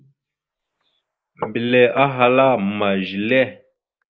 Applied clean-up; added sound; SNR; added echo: neural mask model Resemble Enhance denoiser.